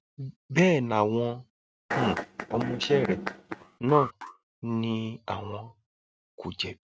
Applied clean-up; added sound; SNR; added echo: neural mask model RNNoise.